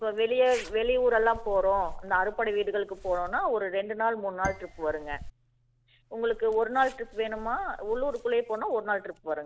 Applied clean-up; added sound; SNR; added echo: none; Dishes, pots, and pans + Zipper (clothing); 16 dB; none.